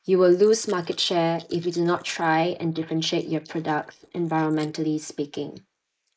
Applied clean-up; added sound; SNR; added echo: neural mask model Resemble Enhance denoiser.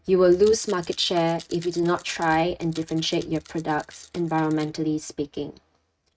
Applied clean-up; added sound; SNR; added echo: neural mask model RNNoise.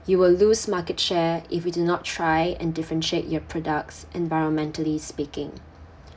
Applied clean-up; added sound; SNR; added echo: none; none; none; none.